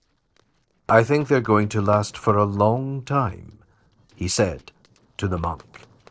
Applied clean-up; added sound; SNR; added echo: neural separator model SepFormer DNS4.